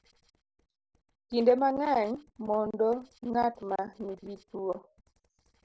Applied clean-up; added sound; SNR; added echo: neural separator model SepFormer DNS4.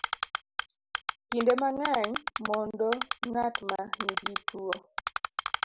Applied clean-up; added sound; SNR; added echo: none; Typing; 2 dB; none.